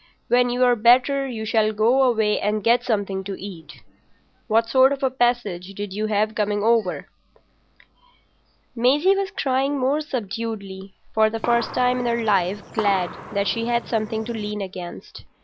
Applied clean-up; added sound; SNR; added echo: none; Gunshot, gunfire; 12 dB; none.